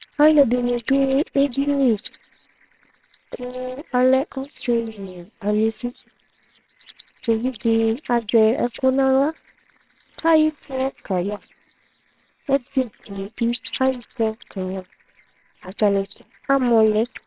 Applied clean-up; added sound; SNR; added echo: neural separator model SepFormer WHAMR!.